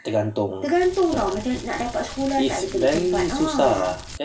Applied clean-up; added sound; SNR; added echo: none; Crumpling, crinkling; 14 dB; reverberation time 0.2 s.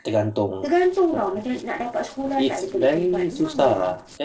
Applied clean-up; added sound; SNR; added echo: neural separator model SepFormer DNS4.